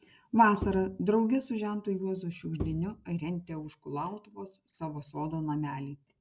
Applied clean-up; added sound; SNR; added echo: none; Bowed string instrument; 11 dB; none.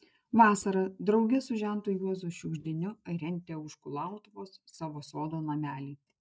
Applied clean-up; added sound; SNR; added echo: neural mask model DeepFilterNet 3.